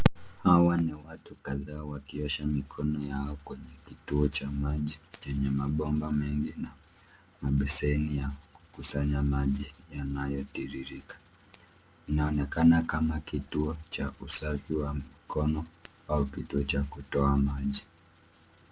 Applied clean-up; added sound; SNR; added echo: none; none; none; none.